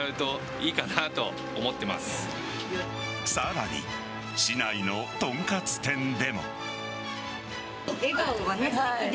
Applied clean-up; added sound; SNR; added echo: none; Wind instrument, woodwind instrument + Walk, footsteps; 14 dB; none.